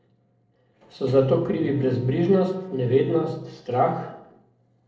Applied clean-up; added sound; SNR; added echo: neural separator model SepFormer DNS4.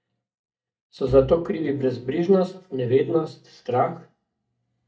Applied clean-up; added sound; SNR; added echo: neural mask model DeepFilterNet 3.